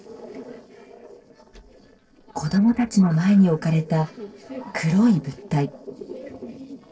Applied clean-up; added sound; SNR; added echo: neural separator model SepFormer DNS4.